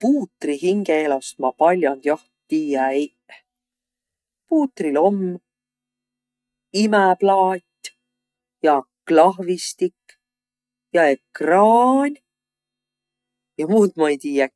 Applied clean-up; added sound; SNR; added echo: neural mask model DeepFilterNet 3.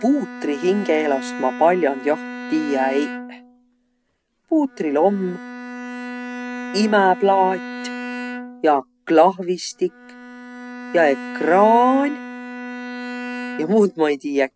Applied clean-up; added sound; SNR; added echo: none; Bowed string instrument; 12 dB; none.